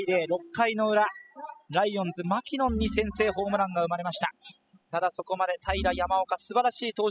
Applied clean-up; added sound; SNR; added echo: classical method spectral subtraction.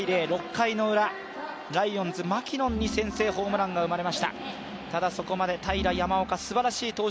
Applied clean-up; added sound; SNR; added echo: none; Organ; 9 dB; none.